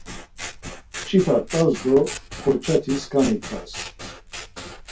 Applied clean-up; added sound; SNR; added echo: none; Scissors; 12 dB; reverberation time 0.2 s.